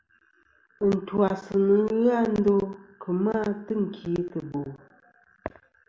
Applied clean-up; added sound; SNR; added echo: none; none; none; none.